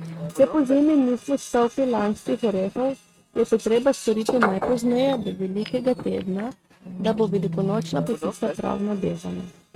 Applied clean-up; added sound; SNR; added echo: neural mask model RNNoise.